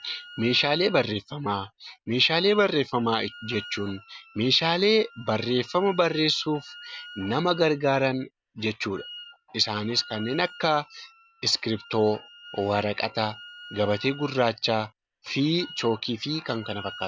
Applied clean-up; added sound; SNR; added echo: none; Wind instrument, woodwind instrument; 20 dB; none.